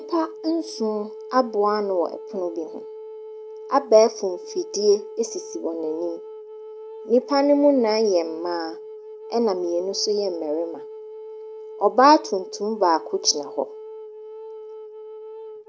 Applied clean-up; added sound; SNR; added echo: none; Wind instrument, woodwind instrument; 14 dB; none.